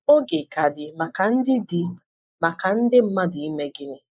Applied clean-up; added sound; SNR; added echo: neural mask model Resemble Enhance denoiser.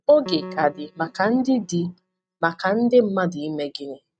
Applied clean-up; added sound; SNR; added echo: neural mask model RNNoise.